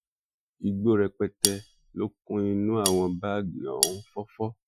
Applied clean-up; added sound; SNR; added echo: classical method Wiener filter.